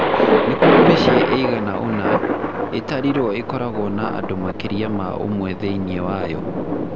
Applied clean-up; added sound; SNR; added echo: none; Thunder; -3 dB; none.